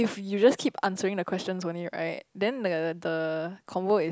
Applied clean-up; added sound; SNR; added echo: none; none; none; none.